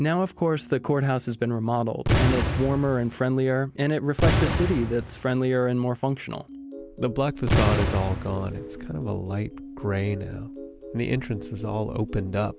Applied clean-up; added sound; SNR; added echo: none; Boom; 0 dB; none.